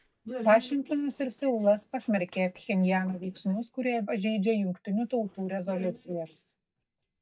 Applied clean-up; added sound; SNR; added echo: neural mask model DeepFilterNet 3.